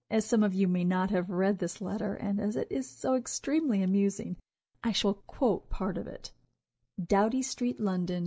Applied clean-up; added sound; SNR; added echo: none; none; none; none.